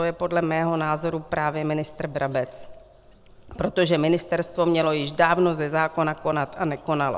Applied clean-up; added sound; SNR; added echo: none; Bird; 4 dB; none.